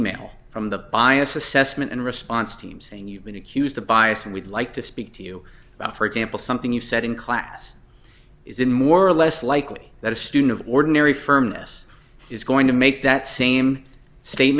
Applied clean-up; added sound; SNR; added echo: none; none; none; none.